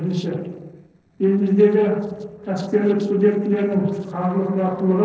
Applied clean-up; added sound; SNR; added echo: neural separator model SepFormer DNS4.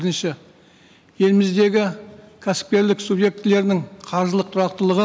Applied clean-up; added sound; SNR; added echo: none; none; none; none.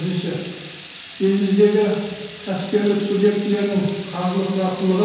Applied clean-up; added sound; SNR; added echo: none; Water tap, faucet / Liquid; 13 dB; reverberation time 1.2 s.